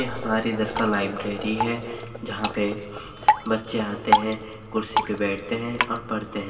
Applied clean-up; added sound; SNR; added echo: none; Drip; 2 dB; reverberation time 2.3 s.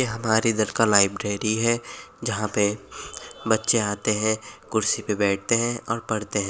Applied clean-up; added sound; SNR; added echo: none; none; none; none.